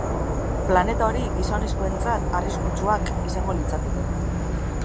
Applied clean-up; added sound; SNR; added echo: none; Insect / Frog; -4 dB; none.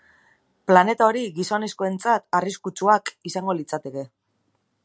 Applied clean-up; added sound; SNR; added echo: none; none; none; none.